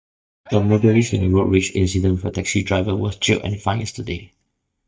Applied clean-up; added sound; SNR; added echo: neural mask model DeepFilterNet 3.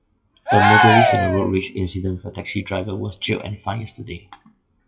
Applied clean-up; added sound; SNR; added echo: classical method WPE with log-MMSE.